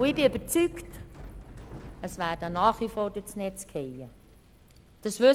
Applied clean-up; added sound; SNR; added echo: none; Bicycle; 16 dB; none.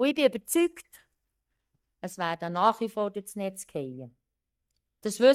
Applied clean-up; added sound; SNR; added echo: neural mask model DeepFilterNet 3.